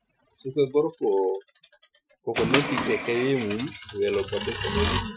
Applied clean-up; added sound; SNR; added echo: classical method Wiener filter.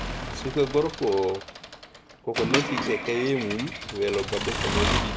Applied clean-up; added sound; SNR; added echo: none; Accelerating, revving, vroom / Mechanisms; 3 dB; none.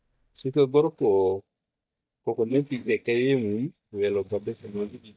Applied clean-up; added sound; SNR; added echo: neural mask model DeepFilterNet 3.